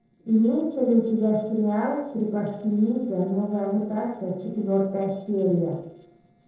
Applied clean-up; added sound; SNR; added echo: neural separator model SepFormer DNS4.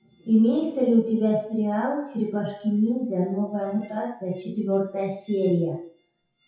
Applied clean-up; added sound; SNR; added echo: classical method WPE with log-MMSE.